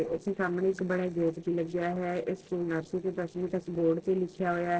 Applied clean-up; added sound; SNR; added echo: neural separator model SepFormer DNS4.